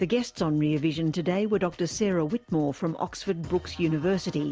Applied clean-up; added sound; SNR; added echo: none; none; none; none.